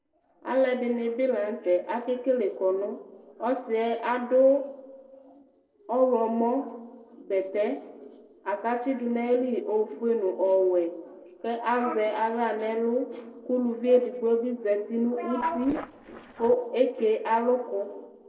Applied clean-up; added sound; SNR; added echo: neural separator model SepFormer DNS4.